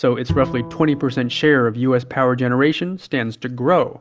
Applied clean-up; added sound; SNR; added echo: none; Bowed string instrument; 14 dB; none.